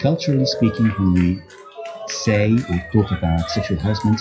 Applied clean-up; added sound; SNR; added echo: classical method WPE with log-MMSE.